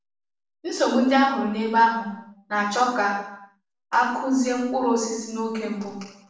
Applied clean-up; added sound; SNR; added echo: none; none; none; reverberation time 0.7 s.